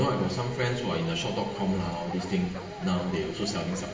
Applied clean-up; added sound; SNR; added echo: none; Dog; 11 dB; reverberation time 0.7 s.